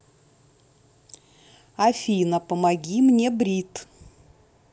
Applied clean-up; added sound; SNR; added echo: none; none; none; none.